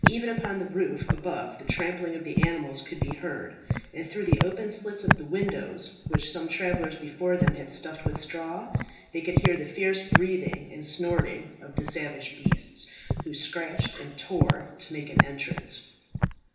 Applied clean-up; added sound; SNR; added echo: none; Walk, footsteps; -2 dB; reverberation time 0.9 s.